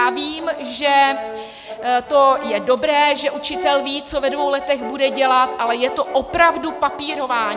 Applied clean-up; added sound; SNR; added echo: none; Brass instrument; 12 dB; none.